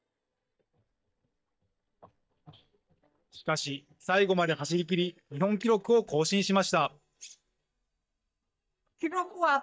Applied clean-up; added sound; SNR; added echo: neural mask model DeepFilterNet 3.